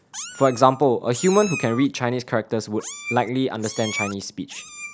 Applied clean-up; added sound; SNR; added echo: none; Meow; 13 dB; none.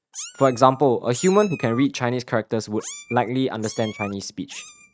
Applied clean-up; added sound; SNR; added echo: neural mask model RNNoise.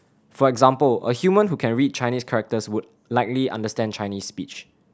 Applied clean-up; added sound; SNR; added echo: none; none; none; none.